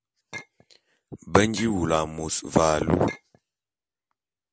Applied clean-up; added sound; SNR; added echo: none; Chink, clink; 17 dB; none.